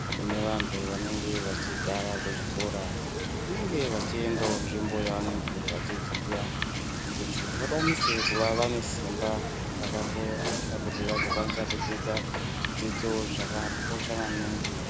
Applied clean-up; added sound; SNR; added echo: none; Wind / Boat, Water vehicle; -1 dB; none.